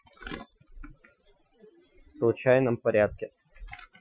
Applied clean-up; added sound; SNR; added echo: classical method Wiener filter.